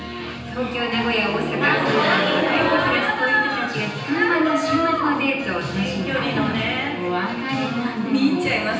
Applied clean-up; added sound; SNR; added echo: none; none; none; reverberation time 0.9 s.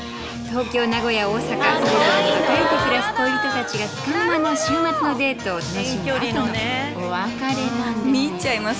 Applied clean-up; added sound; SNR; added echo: none; none; none; none.